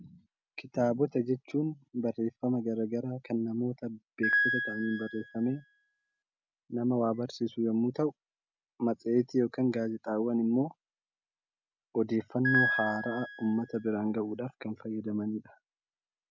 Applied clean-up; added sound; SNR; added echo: none; Piano; 1 dB; none.